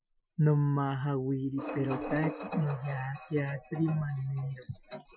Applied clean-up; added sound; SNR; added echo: classical method Wiener filter.